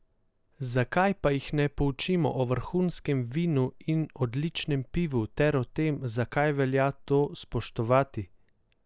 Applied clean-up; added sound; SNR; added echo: none; none; none; none.